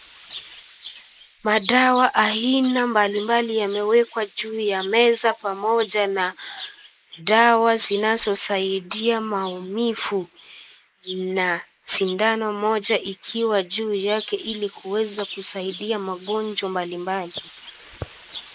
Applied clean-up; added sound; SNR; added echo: neural mask model Resemble Enhance denoiser.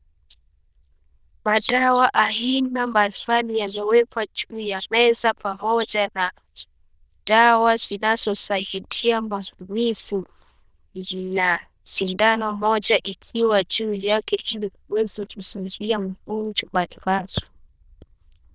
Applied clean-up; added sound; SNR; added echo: neural diffusion model UNIVERSE++.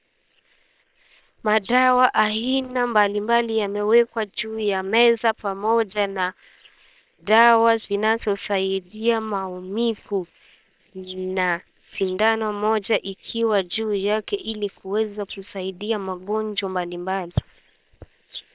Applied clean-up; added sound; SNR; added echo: neural separator model SepFormer WHAM!.